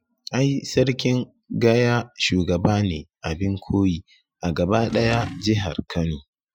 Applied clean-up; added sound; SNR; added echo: classical method Wiener filter.